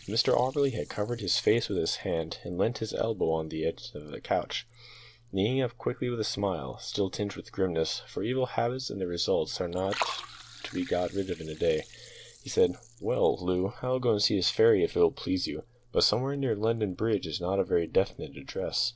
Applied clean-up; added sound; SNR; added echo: neural separator model SepFormer DNS4.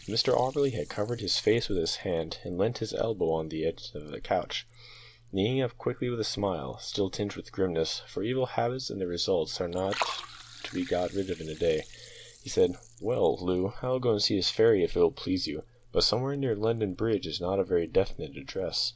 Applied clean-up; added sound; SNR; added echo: none; Liquid; 19 dB; none.